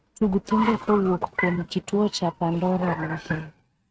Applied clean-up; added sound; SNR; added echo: neural mask model RNNoise.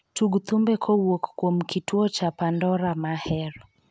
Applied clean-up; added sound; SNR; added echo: none; none; none; none.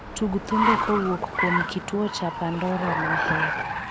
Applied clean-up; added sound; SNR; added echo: none; Car; 0 dB; none.